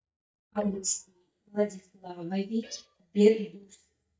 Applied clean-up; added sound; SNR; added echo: neural mask model DeepFilterNet 3.